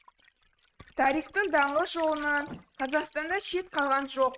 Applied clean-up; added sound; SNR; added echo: neural mask model RNNoise.